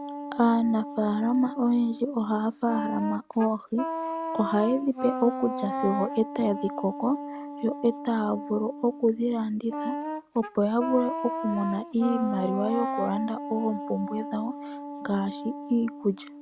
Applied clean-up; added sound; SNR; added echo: none; Wind instrument, woodwind instrument; 7 dB; none.